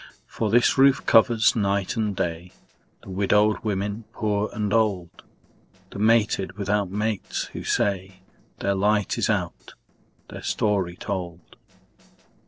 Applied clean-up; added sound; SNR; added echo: neural separator model SepFormer DNS4.